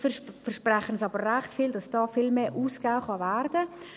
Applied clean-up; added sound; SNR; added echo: none; none; none; none.